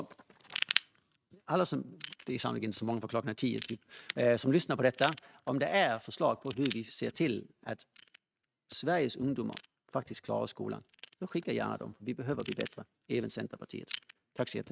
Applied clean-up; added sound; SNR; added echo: neural mask model RNNoise.